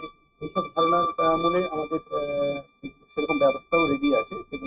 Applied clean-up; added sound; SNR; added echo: neural mask model RNNoise.